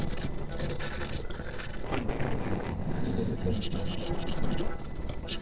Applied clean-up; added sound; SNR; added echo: neural separator model SepFormer DNS4.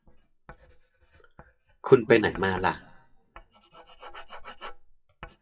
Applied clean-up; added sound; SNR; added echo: classical method WPE with log-MMSE.